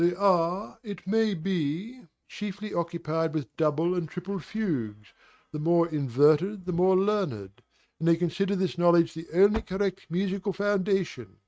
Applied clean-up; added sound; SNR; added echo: neural mask model RNNoise.